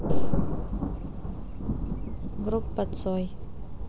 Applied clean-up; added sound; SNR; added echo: none; Thunder; 6 dB; none.